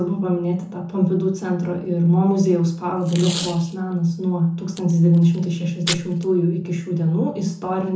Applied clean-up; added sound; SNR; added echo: none; Packing tape, duct tape; 14 dB; reverberation time 0.6 s.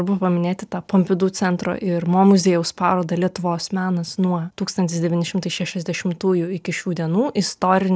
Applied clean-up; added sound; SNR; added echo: none; none; none; none.